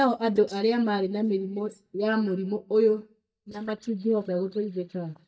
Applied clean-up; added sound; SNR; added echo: neural mask model DeepFilterNet 3.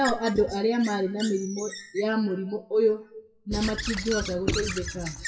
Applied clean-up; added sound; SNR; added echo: classical method WPE with log-MMSE.